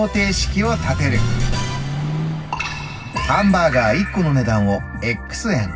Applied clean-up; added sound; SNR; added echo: none; Vehicle; 3 dB; reverberation time 0.4 s.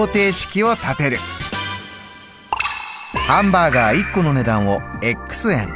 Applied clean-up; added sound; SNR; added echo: none; none; none; none.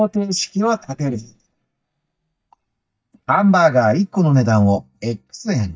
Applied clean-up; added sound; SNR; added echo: neural mask model DeepFilterNet 3.